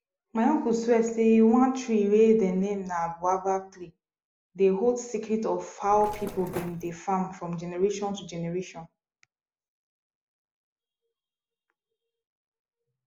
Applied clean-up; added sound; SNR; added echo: none; Mechanisms; 13 dB; none.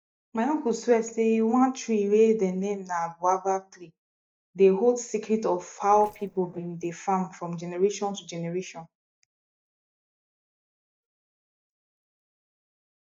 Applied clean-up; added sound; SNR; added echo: neural mask model DeepFilterNet 3.